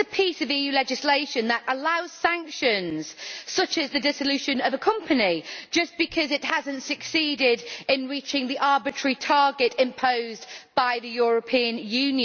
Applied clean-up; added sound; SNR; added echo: none; none; none; none.